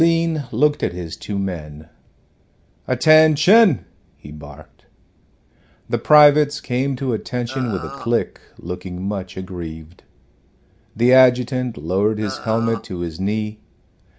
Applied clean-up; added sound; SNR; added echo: none; Burping, eructation; 13 dB; none.